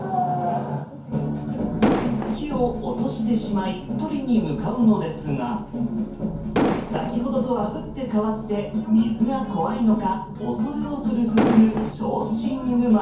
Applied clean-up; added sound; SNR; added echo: none; Explosion; 0 dB; reverberation time 0.6 s.